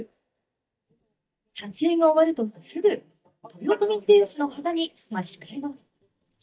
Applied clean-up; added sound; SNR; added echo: neural mask model DeepFilterNet 3.